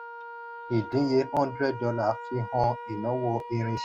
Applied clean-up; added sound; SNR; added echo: none; Wind instrument, woodwind instrument; 11 dB; none.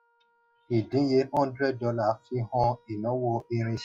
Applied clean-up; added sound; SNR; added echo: classical method log-MMSE.